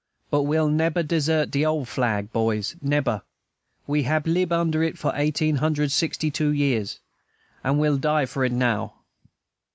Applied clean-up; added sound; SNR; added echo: none; none; none; none.